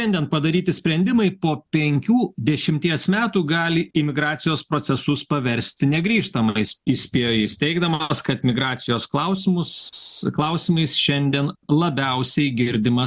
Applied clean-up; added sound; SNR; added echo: none; none; none; none.